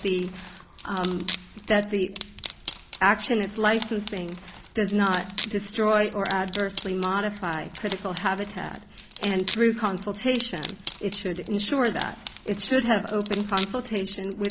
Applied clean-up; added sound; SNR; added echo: none; Wood; 14 dB; none.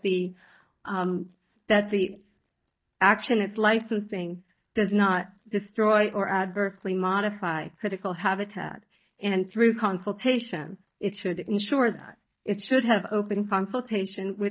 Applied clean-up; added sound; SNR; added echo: neural mask model DeepFilterNet 3.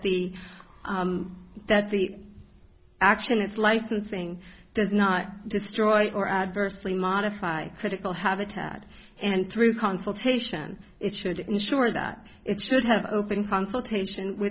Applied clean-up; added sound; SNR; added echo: none; none; none; none.